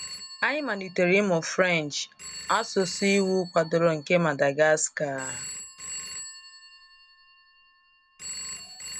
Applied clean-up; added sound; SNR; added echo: none; Telephone; 14 dB; none.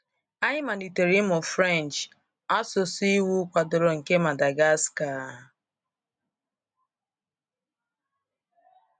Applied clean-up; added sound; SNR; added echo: none; none; none; none.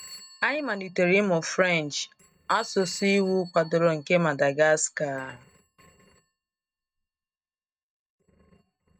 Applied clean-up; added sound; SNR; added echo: neural mask model RNNoise.